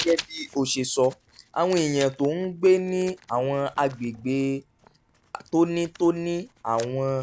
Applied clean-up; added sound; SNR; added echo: none; Writing; 18 dB; none.